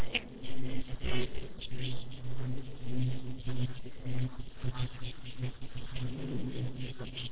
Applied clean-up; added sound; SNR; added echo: neural separator model SepFormer DNS4.